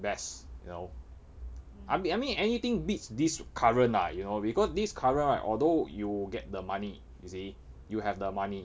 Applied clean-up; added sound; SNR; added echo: none; none; none; none.